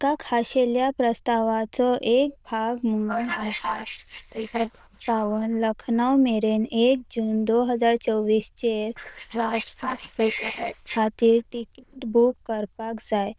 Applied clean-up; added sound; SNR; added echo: neural diffusion model UNIVERSE++.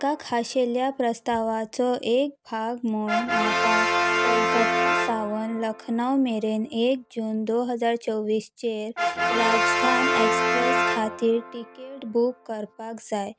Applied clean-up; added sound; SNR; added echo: none; Brass instrument; 1 dB; none.